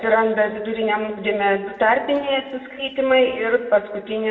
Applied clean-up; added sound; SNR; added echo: none; none; none; reverberation time 1.0 s.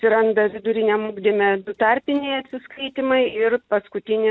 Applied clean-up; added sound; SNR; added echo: none; none; none; none.